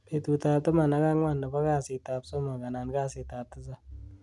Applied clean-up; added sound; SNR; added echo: none; none; none; none.